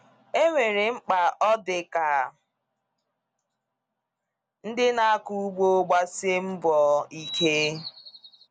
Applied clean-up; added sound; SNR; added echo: none; Bird vocalization, bird call, bird song; 10 dB; none.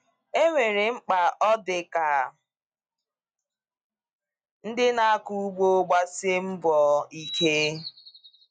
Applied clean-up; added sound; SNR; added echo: classical method log-MMSE.